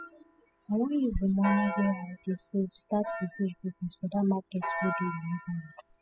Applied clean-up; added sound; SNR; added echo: classical method spectral subtraction.